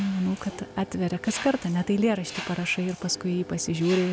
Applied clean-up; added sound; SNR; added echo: none; Mechanisms; 14 dB; none.